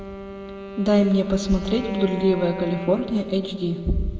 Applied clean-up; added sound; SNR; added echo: none; Wind instrument, woodwind instrument; 12 dB; reverberation time 1.5 s.